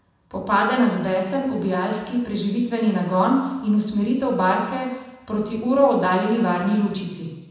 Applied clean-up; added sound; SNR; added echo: none; none; none; reverberation time 1.0 s.